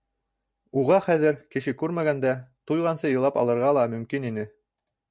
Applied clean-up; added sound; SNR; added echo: none; none; none; none.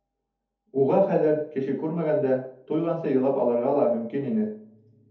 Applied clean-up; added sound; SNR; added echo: none; none; none; reverberation time 0.6 s.